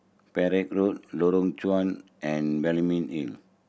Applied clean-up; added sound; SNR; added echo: none; none; none; none.